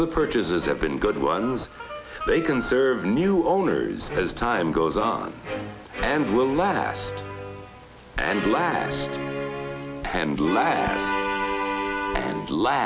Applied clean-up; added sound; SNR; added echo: none; none; none; none.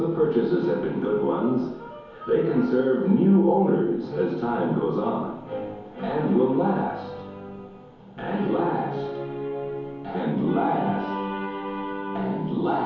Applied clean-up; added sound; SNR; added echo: none; none; none; reverberation time 1.0 s.